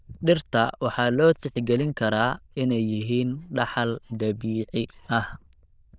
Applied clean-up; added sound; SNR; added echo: neural diffusion model UNIVERSE++.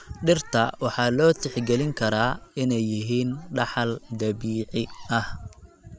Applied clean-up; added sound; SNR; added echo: none; Wind; 18 dB; none.